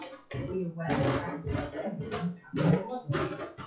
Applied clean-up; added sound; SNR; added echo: classical method WPE with log-MMSE.